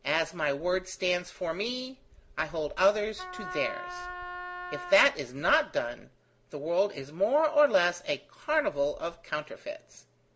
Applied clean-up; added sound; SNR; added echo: none; Wind instrument, woodwind instrument; 10 dB; none.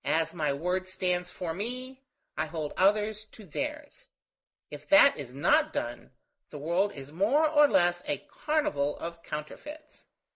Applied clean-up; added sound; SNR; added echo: neural mask model Resemble Enhance denoiser.